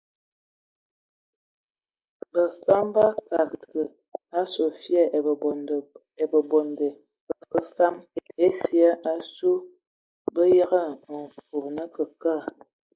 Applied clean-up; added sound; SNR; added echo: neural mask model Resemble Enhance denoiser.